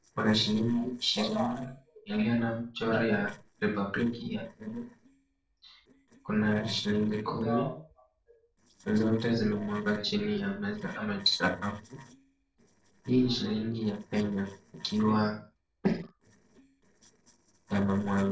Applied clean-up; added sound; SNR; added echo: neural separator model SepFormer DNS4.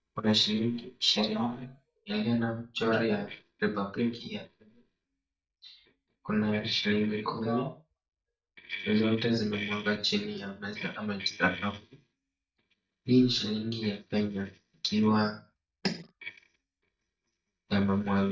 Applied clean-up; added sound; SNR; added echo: neural mask model DeepFilterNet 3.